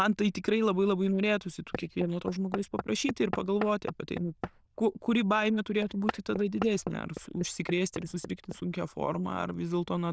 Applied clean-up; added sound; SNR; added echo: neural diffusion model UNIVERSE++.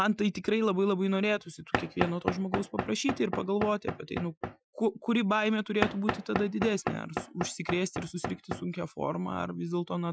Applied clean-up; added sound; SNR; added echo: classical method Wiener filter.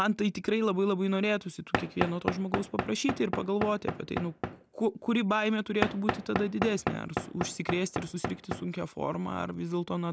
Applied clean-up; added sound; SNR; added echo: none; Knock / Wood; 5 dB; none.